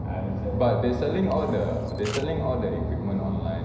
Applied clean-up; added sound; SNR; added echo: none; Camera; 16 dB; reverberation time 0.5 s.